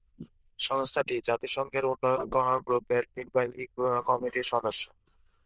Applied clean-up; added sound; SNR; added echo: neural diffusion model UNIVERSE++.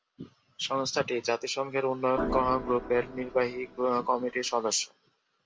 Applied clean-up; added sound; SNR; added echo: none; Organ; 8 dB; none.